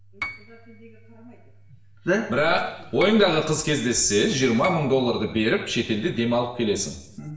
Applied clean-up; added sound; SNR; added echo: none; Piano; 16 dB; reverberation time 0.8 s.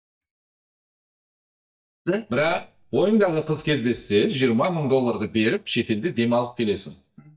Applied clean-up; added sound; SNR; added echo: neural mask model DeepFilterNet 3.